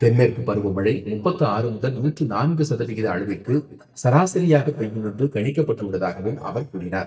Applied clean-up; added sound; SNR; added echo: neural mask model DeepFilterNet 3.